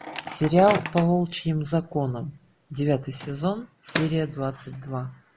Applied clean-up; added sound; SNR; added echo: none; Microwave oven; 12 dB; none.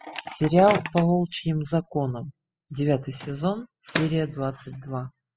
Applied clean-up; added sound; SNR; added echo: classical method spectral subtraction.